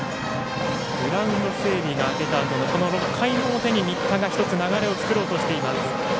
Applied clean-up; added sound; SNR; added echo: none; none; none; none.